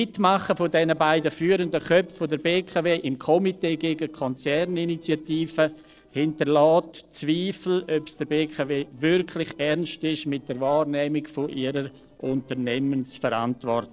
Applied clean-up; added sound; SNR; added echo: neural separator model SepFormer DNS4.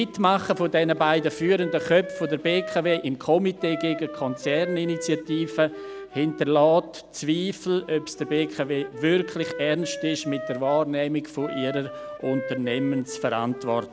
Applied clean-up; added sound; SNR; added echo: none; Wind instrument, woodwind instrument; 12 dB; none.